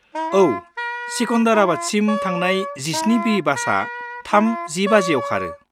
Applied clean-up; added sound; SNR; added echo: none; Wind instrument, woodwind instrument; 7 dB; none.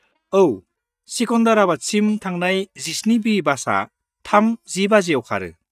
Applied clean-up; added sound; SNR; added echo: neural mask model DeepFilterNet 3.